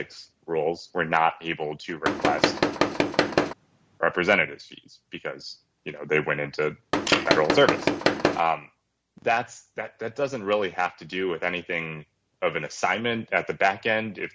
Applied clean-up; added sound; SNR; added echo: none; Tools; -3 dB; none.